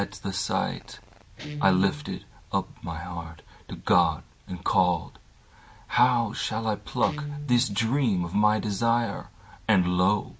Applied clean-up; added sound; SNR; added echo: none; Guitar; 16 dB; none.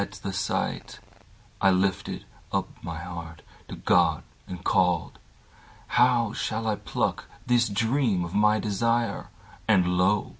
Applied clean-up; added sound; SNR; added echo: none; none; none; none.